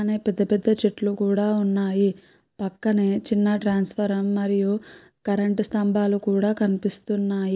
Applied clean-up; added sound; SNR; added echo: none; none; none; none.